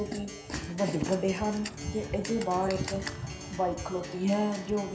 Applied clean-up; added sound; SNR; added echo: none; Acoustic guitar; 13 dB; reverberation time 1.4 s.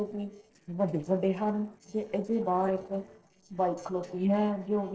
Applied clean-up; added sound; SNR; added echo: neural separator model SepFormer DNS4.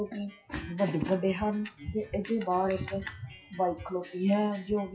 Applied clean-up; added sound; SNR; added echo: classical method WPE with log-MMSE.